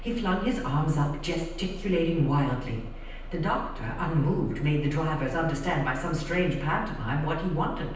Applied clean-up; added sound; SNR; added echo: none; Bus; 10 dB; reverberation time 0.9 s.